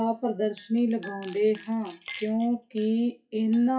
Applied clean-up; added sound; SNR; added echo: classical method WPE with log-MMSE.